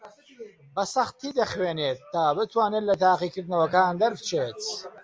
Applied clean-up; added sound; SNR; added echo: none; none; none; none.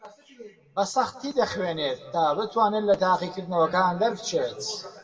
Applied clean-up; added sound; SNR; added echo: none; none; none; reverberation time 1.1 s.